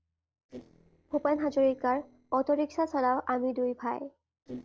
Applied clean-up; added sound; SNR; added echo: neural separator model SepFormer DNS4.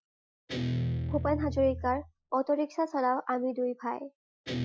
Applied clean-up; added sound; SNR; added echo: classical method Wiener filter.